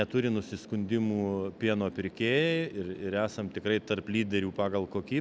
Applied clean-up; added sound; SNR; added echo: none; none; none; none.